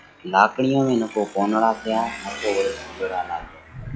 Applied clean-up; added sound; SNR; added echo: classical method log-MMSE.